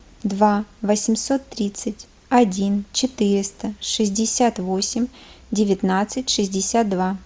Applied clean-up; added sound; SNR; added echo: none; none; none; none.